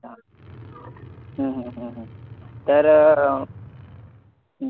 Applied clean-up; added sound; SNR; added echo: none; Truck; 20 dB; none.